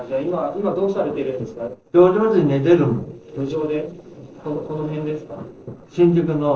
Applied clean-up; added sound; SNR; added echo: neural separator model SepFormer DNS4.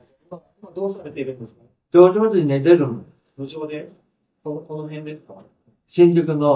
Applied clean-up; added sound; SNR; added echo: neural mask model DeepFilterNet 3.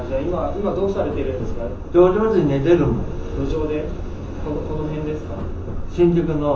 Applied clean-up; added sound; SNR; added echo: none; Subway, metro, underground; 7 dB; reverberation time 0.7 s.